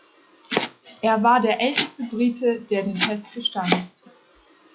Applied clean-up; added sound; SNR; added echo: classical method log-MMSE.